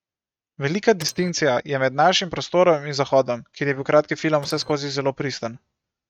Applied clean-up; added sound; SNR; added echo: neural mask model RNNoise.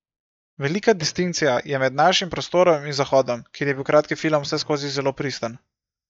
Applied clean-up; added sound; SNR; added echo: neural mask model DeepFilterNet 3.